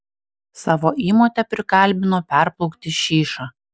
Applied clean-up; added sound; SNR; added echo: none; none; none; none.